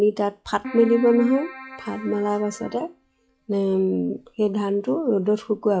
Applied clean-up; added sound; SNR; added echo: classical method log-MMSE.